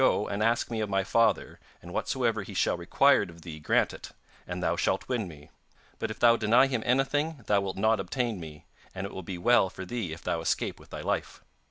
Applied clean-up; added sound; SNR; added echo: none; none; none; none.